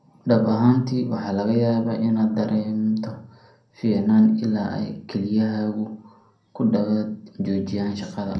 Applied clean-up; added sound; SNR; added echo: none; none; none; reverberation time 0.5 s.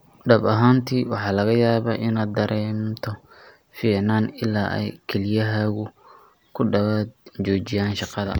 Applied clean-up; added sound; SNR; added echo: none; none; none; none.